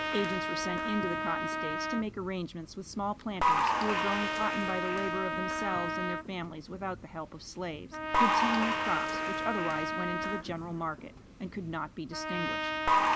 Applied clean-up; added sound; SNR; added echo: none; Trumpet + Applause / Crowd; -3 dB; none.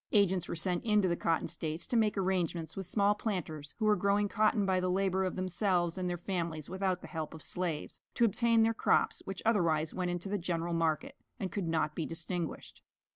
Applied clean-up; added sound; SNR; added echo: none; none; none; none.